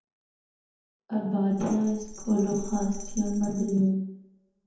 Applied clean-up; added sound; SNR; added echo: none; Bell; 11 dB; reverberation time 1.0 s.